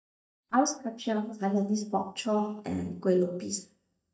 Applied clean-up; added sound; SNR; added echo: neural mask model DeepFilterNet 3.